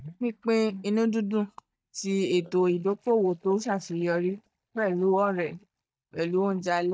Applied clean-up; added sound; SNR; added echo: neural mask model DeepFilterNet 3.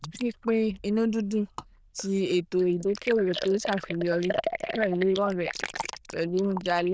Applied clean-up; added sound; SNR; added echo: neural diffusion model UNIVERSE++.